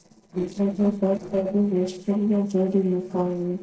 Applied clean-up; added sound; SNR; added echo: neural separator model SepFormer DNS4.